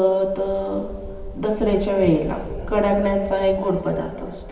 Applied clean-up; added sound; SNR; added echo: none; Wind; 12 dB; reverberation time 2.3 s.